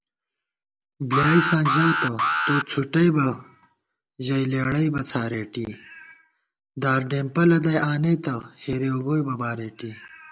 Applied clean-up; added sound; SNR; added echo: none; Alarm; 0 dB; none.